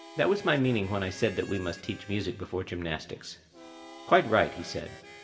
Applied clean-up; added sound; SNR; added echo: none; Harmonica; 19 dB; reverberation time 1.3 s.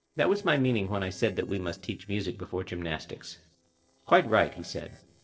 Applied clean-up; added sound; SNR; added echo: neural separator model SepFormer DNS4.